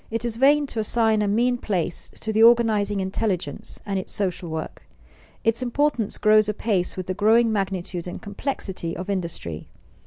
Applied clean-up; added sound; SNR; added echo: none; none; none; none.